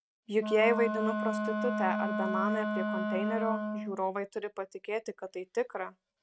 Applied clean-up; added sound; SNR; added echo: neural mask model RNNoise.